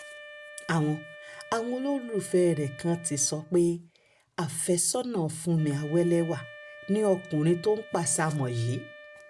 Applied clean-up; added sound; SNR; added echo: none; Wind instrument, woodwind instrument; 19 dB; none.